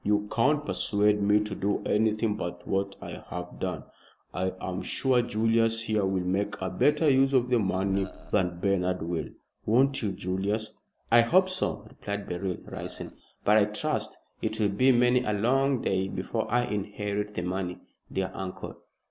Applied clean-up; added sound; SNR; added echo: none; Burping, eructation; 20 dB; none.